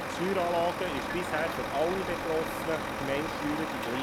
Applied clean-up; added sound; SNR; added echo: none; Truck; 1 dB; none.